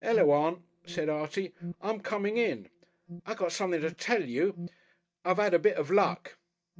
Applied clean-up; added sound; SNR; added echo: neural mask model DeepFilterNet 3.